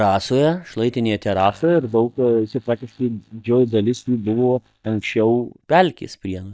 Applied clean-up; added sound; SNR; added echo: neural mask model DeepFilterNet 3.